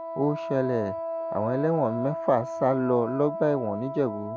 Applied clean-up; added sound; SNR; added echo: none; Wind instrument, woodwind instrument; 7 dB; none.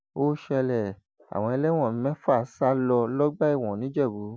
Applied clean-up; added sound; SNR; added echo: none; none; none; none.